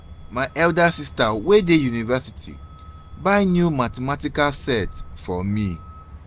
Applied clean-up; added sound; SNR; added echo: none; Truck; 17 dB; none.